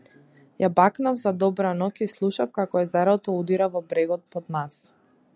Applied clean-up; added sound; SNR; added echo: none; none; none; none.